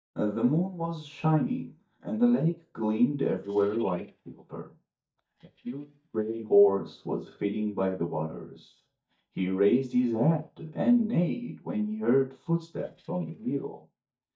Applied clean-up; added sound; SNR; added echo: neural mask model DeepFilterNet 3.